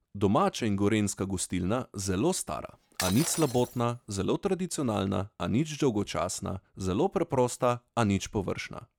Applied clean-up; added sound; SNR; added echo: none; Shatter; 10 dB; none.